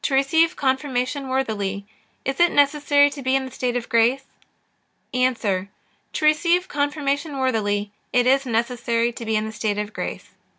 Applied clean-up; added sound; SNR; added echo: none; none; none; none.